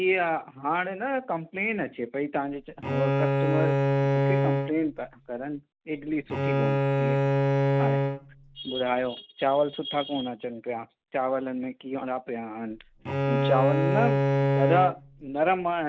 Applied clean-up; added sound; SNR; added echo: none; Bowed string instrument; -3 dB; none.